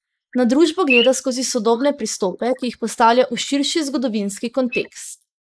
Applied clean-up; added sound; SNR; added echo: neural mask model Resemble Enhance denoiser.